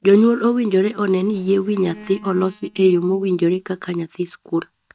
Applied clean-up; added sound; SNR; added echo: neural mask model DeepFilterNet 3.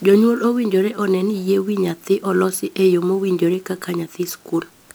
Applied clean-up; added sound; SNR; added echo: none; none; none; none.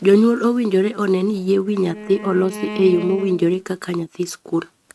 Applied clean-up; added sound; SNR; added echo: neural mask model RNNoise.